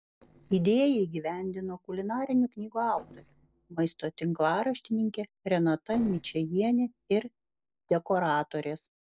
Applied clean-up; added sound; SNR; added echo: neural separator model SepFormer DNS4.